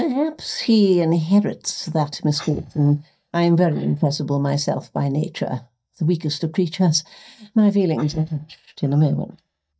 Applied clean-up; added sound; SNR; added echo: neural mask model DeepFilterNet 3.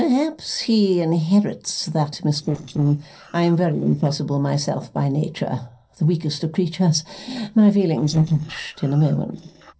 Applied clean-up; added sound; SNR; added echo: neural separator model SepFormer DNS4.